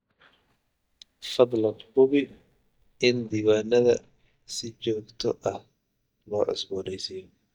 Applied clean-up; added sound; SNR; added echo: neural mask model DeepFilterNet 3.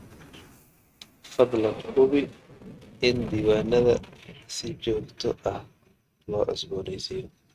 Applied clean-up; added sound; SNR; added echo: neural mask model RNNoise.